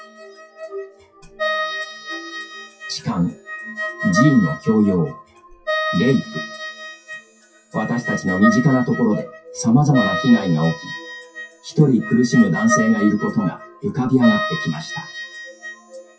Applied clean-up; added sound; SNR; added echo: classical method WPE with log-MMSE.